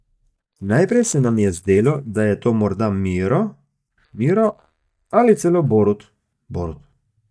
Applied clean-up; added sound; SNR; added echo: neural mask model DeepFilterNet 3.